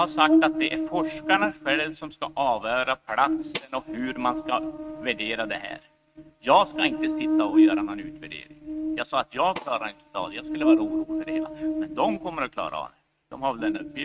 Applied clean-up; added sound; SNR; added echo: neural mask model RNNoise.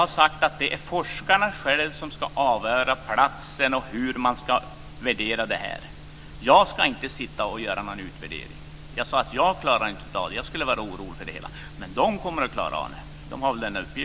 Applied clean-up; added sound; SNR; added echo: none; none; none; none.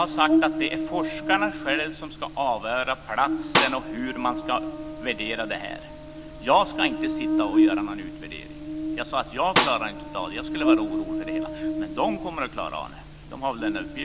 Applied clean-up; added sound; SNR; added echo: none; Snare drum + Buzz; 0 dB; none.